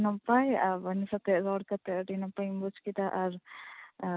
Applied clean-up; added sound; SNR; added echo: none; none; none; none.